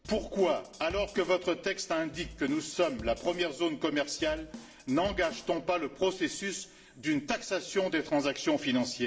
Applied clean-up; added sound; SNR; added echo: none; Drum kit; 17 dB; reverberation time 1.6 s.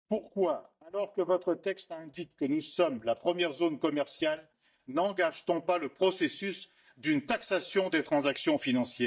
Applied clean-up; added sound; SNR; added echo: neural mask model DeepFilterNet 3.